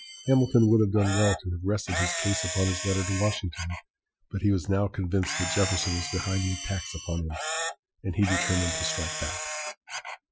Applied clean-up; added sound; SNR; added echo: classical method Wiener filter.